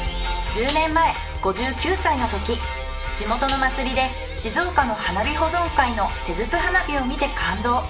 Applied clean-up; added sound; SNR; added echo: none; Tambourine; 14 dB; reverberation time 0.4 s.